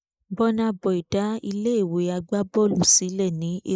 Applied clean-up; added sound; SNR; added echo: neural mask model Resemble Enhance denoiser.